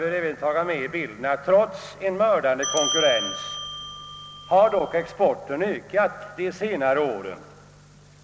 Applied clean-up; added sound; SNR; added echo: none; Bell; 6 dB; none.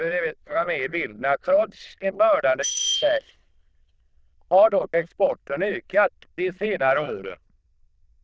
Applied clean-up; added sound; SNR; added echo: neural diffusion model UNIVERSE++.